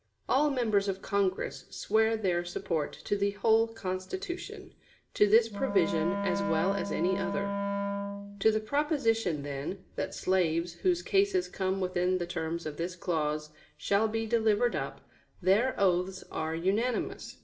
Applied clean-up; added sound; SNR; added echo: none; Wind instrument, woodwind instrument; 4 dB; reverberation time 0.4 s.